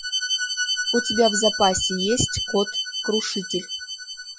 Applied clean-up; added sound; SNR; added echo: classical method Wiener filter.